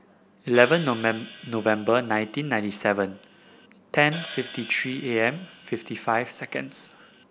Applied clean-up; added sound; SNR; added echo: none; Hi-hat; 14 dB; none.